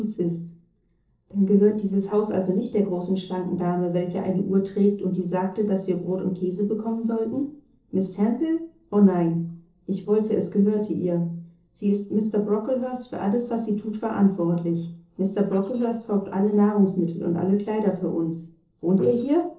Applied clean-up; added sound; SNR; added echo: neural separator model SepFormer DNS4.